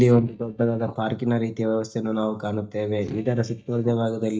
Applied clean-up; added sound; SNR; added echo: neural mask model DeepFilterNet 3.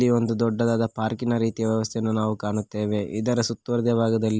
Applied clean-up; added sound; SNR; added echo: none; none; none; none.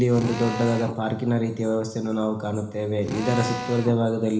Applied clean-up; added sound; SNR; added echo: none; Drill; 12 dB; reverberation time 1.1 s.